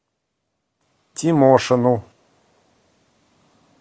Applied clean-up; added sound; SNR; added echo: none; none; none; none.